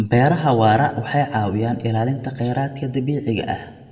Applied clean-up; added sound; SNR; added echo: none; none; none; reverberation time 1.0 s.